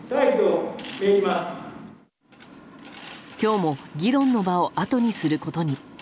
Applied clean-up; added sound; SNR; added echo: none; none; none; none.